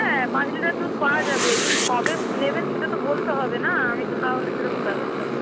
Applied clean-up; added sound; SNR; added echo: none; Whoosh, swoosh, swish + Motorcycle; -1 dB; none.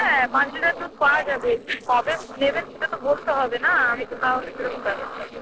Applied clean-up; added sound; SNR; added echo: neural separator model SepFormer DNS4.